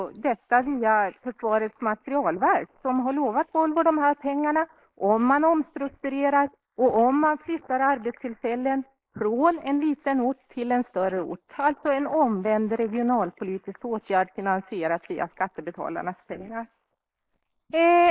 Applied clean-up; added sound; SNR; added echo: neural mask model Resemble Enhance denoiser.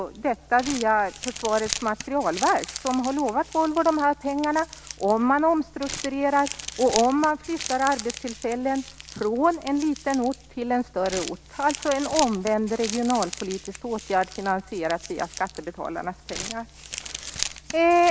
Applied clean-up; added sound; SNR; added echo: none; Crumpling, crinkling; 12 dB; none.